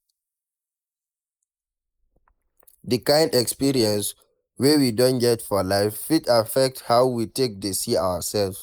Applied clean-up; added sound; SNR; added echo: neural mask model Resemble Enhance denoiser.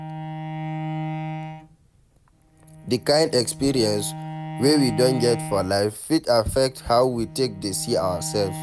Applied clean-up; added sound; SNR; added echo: none; Bowed string instrument; 10 dB; none.